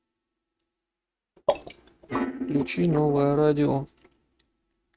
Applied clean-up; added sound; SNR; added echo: neural mask model RNNoise.